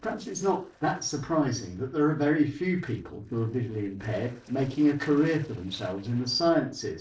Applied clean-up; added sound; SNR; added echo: neural separator model SepFormer DNS4.